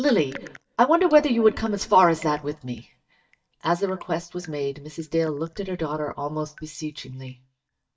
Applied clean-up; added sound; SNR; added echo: neural mask model DeepFilterNet 3.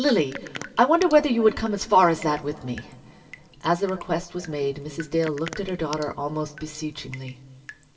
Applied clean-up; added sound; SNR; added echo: none; Drip; 19 dB; reverberation time 2.5 s.